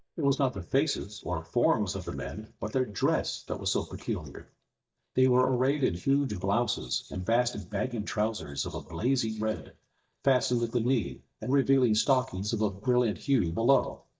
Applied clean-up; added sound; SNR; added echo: neural mask model DeepFilterNet 3.